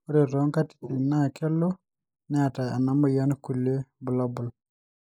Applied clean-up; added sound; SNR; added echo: neural mask model Resemble Enhance denoiser.